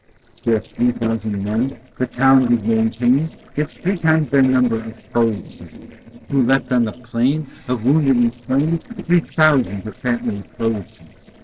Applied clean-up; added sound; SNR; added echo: neural separator model SepFormer DNS4.